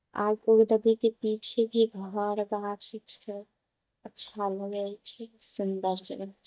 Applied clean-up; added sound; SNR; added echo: neural mask model DeepFilterNet 3.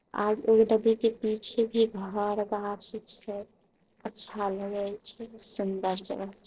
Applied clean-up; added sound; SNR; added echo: neural separator model SepFormer DNS4.